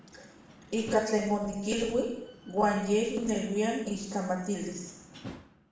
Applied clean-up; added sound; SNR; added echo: none; Slam; 19 dB; reverberation time 0.6 s.